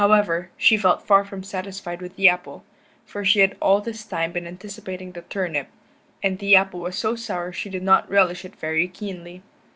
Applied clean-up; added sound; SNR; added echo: none; none; none; none.